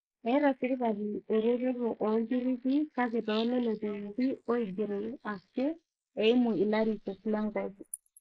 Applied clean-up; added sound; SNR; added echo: neural mask model Resemble Enhance denoiser.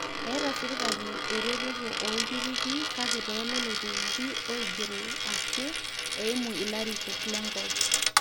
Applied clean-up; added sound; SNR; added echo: none; Coin (dropping); -5 dB; none.